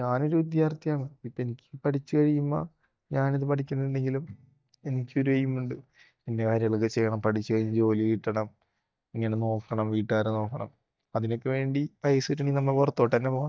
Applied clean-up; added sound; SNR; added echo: neural mask model DeepFilterNet 3.